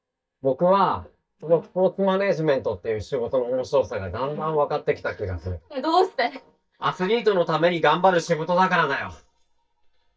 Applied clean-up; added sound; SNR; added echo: neural mask model DeepFilterNet 3.